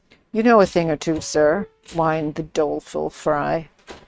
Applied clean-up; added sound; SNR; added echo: neural mask model RNNoise.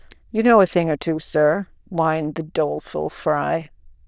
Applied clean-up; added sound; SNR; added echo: neural diffusion model UNIVERSE++.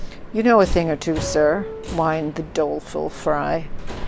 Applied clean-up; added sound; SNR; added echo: none; Subway, metro, underground; 9 dB; none.